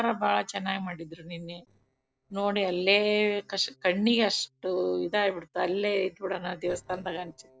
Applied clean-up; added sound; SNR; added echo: neural separator model SepFormer DNS4.